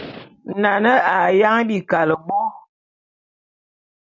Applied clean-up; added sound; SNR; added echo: none; none; none; none.